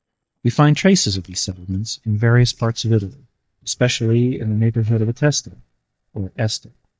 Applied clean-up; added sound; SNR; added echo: neural mask model DeepFilterNet 3.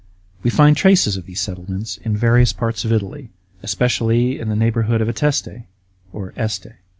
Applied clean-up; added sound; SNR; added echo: none; none; none; none.